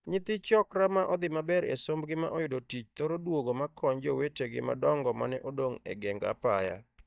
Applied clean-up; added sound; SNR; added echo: neural mask model DeepFilterNet 3.